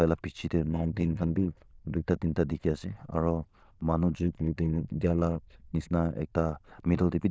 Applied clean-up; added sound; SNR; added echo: neural diffusion model UNIVERSE++.